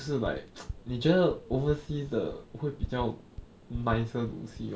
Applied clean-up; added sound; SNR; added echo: none; Typing; 11 dB; none.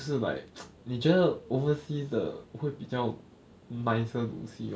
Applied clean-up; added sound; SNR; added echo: none; none; none; none.